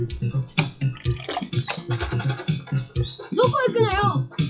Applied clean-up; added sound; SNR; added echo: classical method WPE with log-MMSE.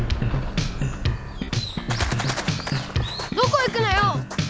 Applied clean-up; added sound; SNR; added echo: none; none; none; none.